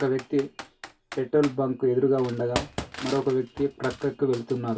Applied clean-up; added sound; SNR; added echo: none; Computer keyboard; 13 dB; reverberation time 0.1 s.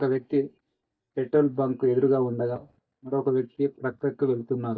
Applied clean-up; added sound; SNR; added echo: neural mask model DeepFilterNet 3.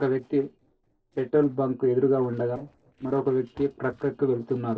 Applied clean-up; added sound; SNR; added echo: neural separator model SepFormer DNS4.